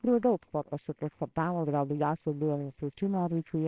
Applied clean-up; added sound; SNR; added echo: neural separator model SepFormer WHAMR!.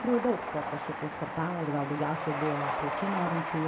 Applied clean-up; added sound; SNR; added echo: none; Train; 3 dB; reverberation time 1.3 s.